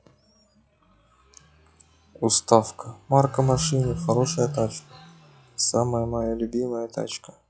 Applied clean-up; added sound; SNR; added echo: classical method log-MMSE.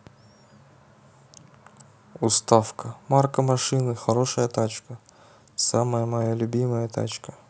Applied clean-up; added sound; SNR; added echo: none; none; none; none.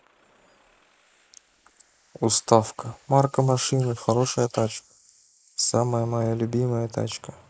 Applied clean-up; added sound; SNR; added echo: neural mask model Resemble Enhance denoiser.